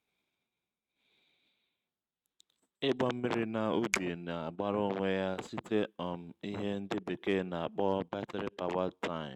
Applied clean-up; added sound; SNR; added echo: neural mask model RNNoise.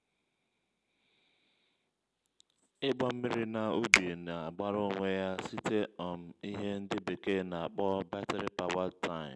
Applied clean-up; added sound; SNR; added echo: none; Finger snapping; 0 dB; none.